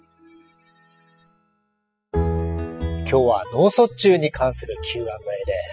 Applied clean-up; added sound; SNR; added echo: classical method spectral subtraction.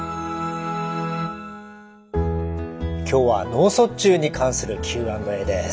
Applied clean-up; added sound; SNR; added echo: none; Bowed string instrument; 19 dB; none.